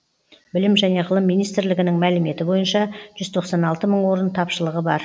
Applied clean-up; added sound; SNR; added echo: none; none; none; none.